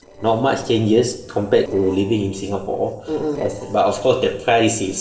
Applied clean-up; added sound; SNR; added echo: neural separator model SepFormer DNS4.